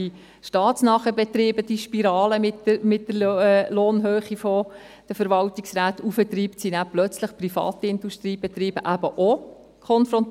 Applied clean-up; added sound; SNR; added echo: none; none; none; none.